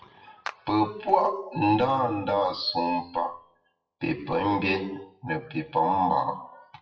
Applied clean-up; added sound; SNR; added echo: classical method WPE with log-MMSE.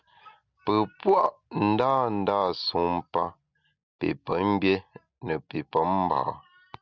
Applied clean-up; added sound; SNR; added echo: none; none; none; none.